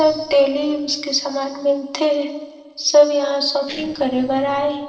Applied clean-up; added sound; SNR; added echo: neural separator model SepFormer DNS4.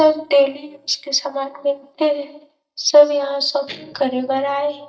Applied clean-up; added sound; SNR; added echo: neural mask model DeepFilterNet 3.